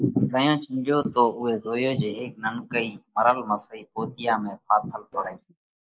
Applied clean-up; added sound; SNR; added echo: neural mask model Resemble Enhance denoiser.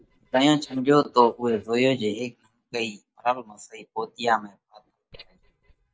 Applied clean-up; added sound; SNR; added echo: neural mask model DeepFilterNet 3.